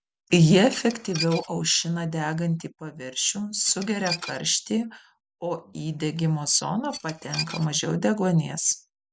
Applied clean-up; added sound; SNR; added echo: none; Dishes, pots, and pans / Glass; 11 dB; none.